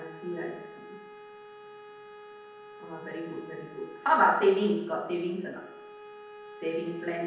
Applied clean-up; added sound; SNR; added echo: none; Bowed string instrument; 17 dB; reverberation time 0.8 s.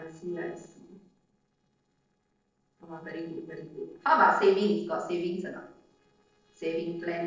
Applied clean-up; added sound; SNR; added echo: neural separator model SepFormer DNS4.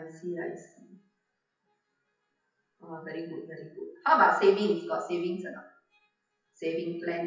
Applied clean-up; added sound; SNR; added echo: classical method WPE with log-MMSE.